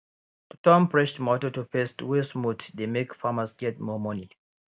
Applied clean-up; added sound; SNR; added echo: none; none; none; none.